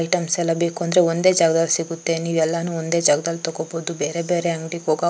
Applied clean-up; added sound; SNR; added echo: none; none; none; none.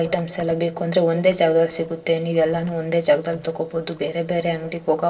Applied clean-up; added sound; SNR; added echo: neural separator model SepFormer DNS4.